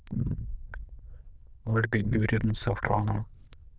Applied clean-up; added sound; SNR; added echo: neural diffusion model UNIVERSE++.